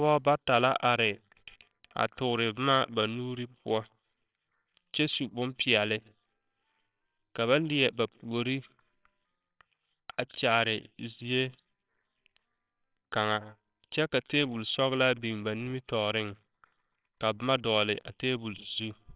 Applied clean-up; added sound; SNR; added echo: neural separator model SepFormer WHAMR!.